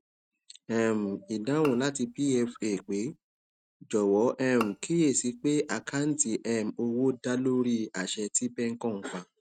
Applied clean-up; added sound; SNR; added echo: neural mask model RNNoise.